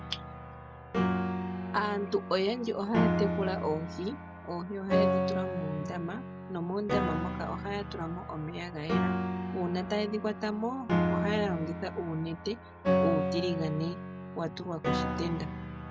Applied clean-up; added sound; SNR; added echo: none; Piano; -2 dB; none.